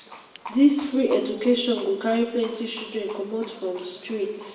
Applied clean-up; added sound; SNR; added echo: none; Livestock, farm animals, working animals; 19 dB; reverberation time 1.0 s.